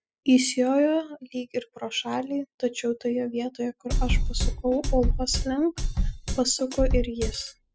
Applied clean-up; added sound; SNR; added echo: classical method spectral subtraction.